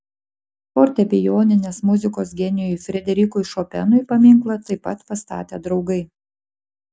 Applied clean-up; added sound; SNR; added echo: none; none; none; none.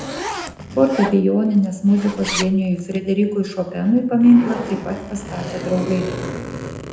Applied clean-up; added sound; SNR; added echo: none; Zipper (clothing); 11 dB; reverberation time 0.8 s.